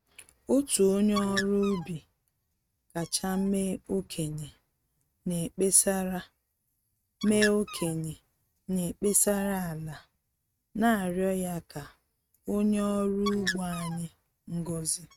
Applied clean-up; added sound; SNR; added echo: neural mask model RNNoise.